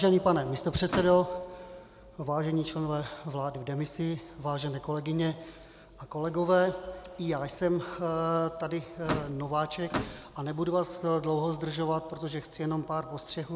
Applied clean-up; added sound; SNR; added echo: none; Slam / Microwave oven; 7 dB; none.